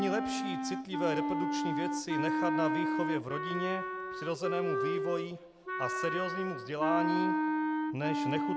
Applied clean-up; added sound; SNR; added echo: none; Wind instrument, woodwind instrument; -3 dB; none.